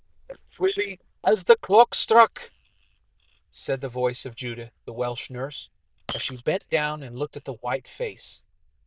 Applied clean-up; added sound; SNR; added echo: neural diffusion model UNIVERSE++.